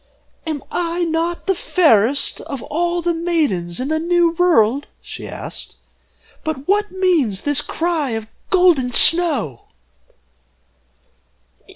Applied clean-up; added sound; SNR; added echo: none; none; none; none.